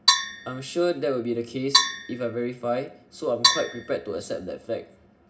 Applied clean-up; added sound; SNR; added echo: none; Percussion; -2 dB; reverberation time 0.4 s.